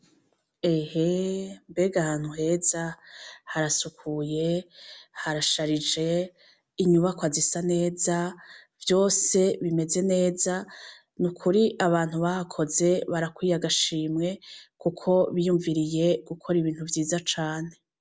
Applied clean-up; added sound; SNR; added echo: none; none; none; none.